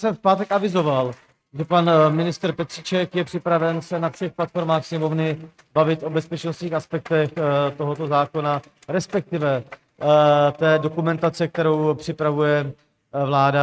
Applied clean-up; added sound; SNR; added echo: neural mask model RNNoise.